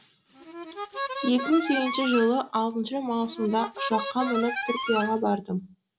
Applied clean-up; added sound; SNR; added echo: none; Harmonica; 6 dB; none.